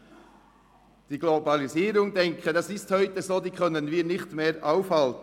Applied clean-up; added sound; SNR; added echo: none; none; none; none.